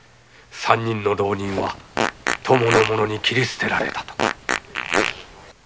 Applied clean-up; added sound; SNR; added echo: none; Fart; 2 dB; none.